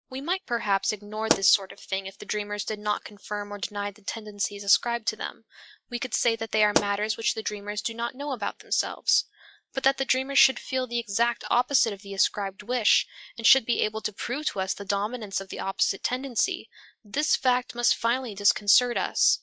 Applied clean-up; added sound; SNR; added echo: classical method log-MMSE.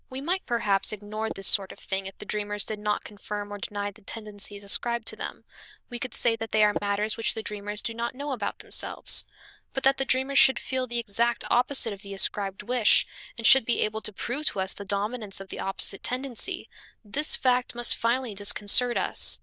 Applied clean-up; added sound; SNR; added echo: neural diffusion model UNIVERSE++.